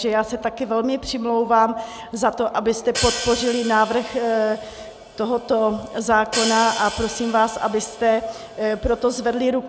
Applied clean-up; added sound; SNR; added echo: none; Hi-hat; 11 dB; none.